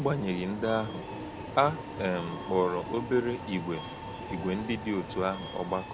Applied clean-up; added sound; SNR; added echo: none; Subway, metro, underground; 8 dB; none.